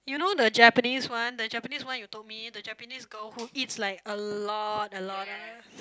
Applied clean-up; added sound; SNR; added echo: none; none; none; none.